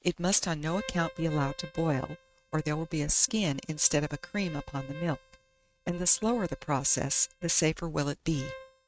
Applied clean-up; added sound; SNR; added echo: neural mask model RNNoise.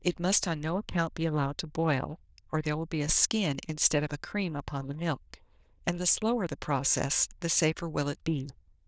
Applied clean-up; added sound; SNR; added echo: neural diffusion model UNIVERSE++.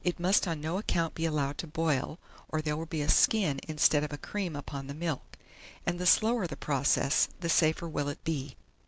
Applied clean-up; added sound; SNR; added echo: none; none; none; none.